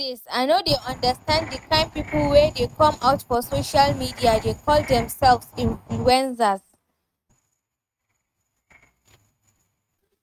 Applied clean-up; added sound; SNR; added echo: neural mask model RNNoise.